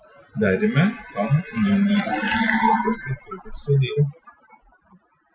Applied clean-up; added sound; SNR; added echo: classical method Wiener filter.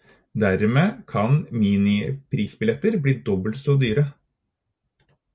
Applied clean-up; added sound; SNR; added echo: none; none; none; none.